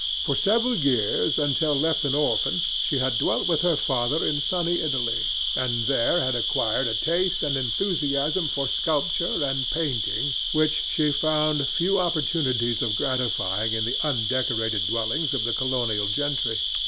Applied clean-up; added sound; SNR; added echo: none; Cricket; -4 dB; none.